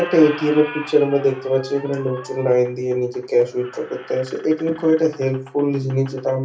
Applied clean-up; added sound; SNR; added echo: none; Squeak; 18 dB; reverberation time 0.3 s.